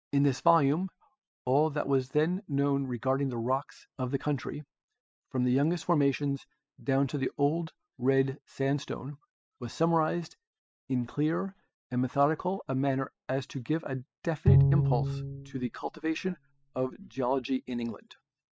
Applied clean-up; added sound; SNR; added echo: classical method spectral subtraction.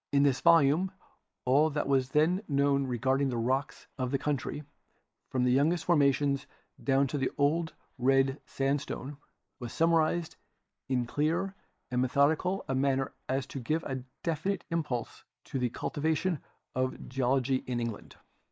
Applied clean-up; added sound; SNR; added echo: neural mask model Resemble Enhance denoiser.